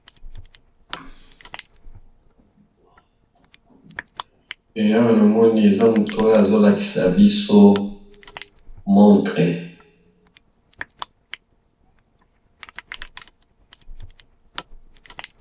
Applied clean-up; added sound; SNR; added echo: none; Crushing; 19 dB; reverberation time 0.6 s.